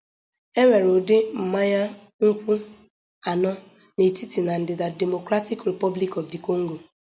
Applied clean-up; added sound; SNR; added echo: none; none; none; none.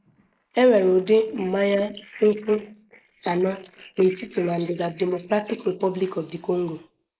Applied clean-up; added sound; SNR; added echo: neural mask model Resemble Enhance denoiser.